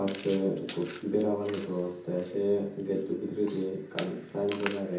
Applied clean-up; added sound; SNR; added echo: none; Chewing, mastication; 12 dB; reverberation time 0.6 s.